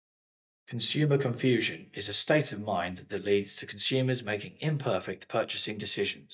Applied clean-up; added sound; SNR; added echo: neural mask model DeepFilterNet 3.